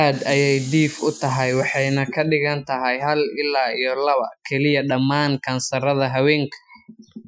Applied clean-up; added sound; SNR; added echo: classical method Wiener filter.